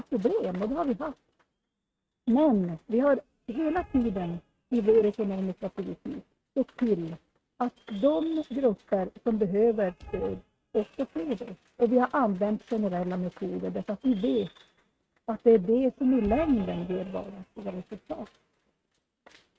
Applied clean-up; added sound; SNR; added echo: neural mask model RNNoise.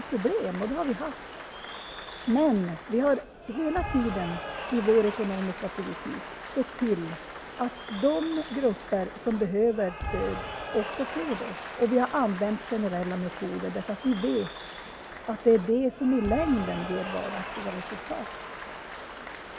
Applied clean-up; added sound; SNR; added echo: none; Applause / Cheering; 10 dB; none.